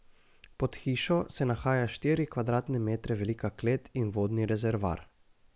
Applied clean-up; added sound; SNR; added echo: none; none; none; none.